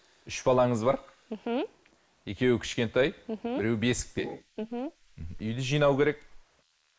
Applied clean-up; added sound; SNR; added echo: neural mask model Resemble Enhance denoiser.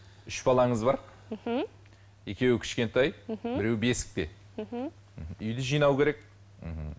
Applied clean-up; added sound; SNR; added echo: none; none; none; none.